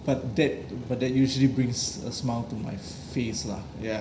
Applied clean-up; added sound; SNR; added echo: none; Motorcycle; 19 dB; reverberation time 0.5 s.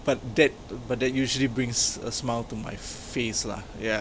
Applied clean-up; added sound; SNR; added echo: none; none; none; none.